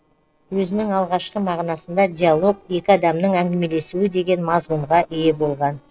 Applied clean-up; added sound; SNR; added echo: neural separator model SepFormer DNS4.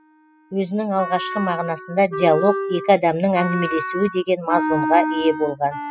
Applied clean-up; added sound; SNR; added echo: classical method spectral subtraction.